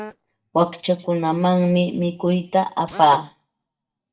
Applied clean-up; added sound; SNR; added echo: neural mask model DeepFilterNet 3.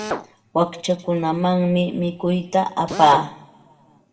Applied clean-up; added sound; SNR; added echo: none; Drill; 14 dB; reverberation time 0.9 s.